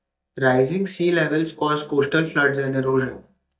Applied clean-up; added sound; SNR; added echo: neural mask model DeepFilterNet 3.